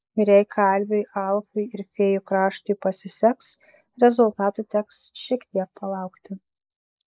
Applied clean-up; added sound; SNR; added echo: neural mask model Resemble Enhance denoiser.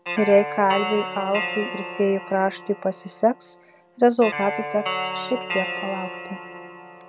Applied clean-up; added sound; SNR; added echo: none; Guitar; 7 dB; none.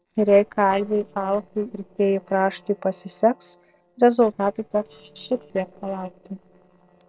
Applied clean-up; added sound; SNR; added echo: neural separator model SepFormer DNS4.